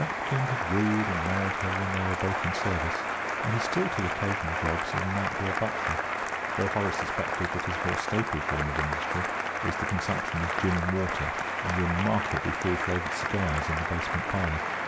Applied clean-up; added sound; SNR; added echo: none; Applause; -1 dB; none.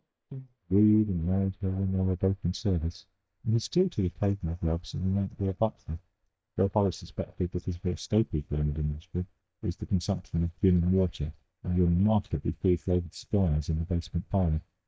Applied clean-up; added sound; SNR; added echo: neural mask model DeepFilterNet 3.